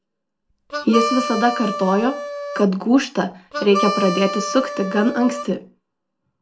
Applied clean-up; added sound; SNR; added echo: none; Harmonica; 6 dB; reverberation time 0.2 s.